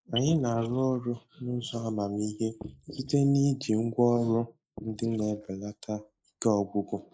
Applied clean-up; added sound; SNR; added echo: neural mask model Resemble Enhance denoiser.